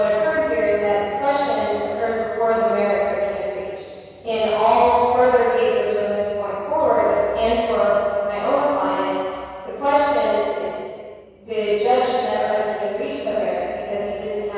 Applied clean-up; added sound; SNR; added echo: none; none; none; reverberation time 2.2 s.